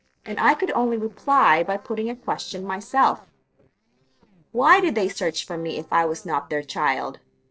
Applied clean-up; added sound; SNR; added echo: neural separator model SepFormer DNS4.